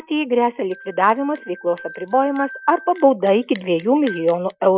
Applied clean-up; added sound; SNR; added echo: classical method Wiener filter.